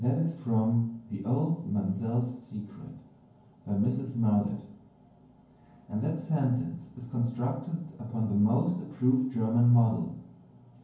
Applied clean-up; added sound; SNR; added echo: none; none; none; reverberation time 0.9 s.